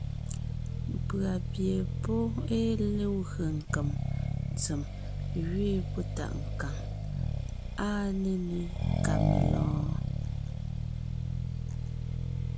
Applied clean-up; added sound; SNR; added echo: none; Accelerating, revving, vroom; -2 dB; none.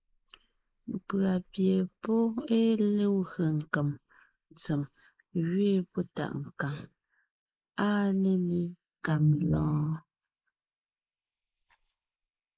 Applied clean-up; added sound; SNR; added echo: neural mask model Resemble Enhance denoiser.